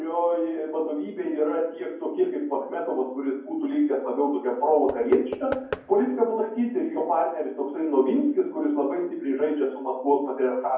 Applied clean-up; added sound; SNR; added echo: none; Knock / Wood; 13 dB; reverberation time 0.9 s.